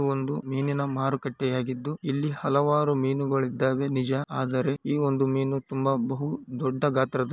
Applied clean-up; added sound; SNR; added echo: none; none; none; none.